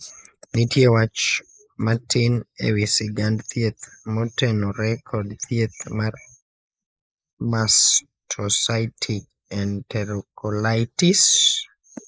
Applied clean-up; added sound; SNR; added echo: neural mask model Resemble Enhance denoiser.